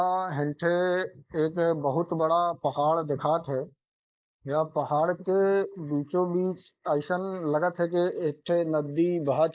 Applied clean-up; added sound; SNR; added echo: neural mask model Resemble Enhance denoiser.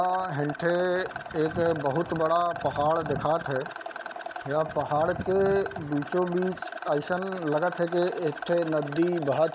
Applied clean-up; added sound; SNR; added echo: none; Rattle; 11 dB; none.